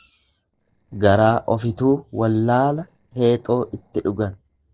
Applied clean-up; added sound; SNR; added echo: neural separator model SepFormer DNS4.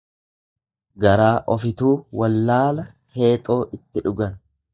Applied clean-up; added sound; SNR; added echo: neural mask model DeepFilterNet 3.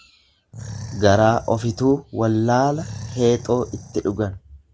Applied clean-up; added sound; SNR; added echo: none; Animal; 16 dB; none.